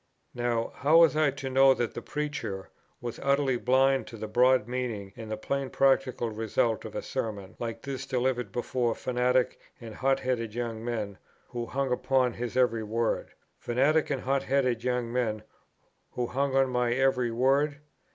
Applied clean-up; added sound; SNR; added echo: none; none; none; none.